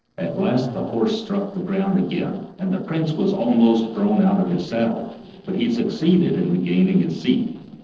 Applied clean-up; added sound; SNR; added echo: neural separator model SepFormer DNS4.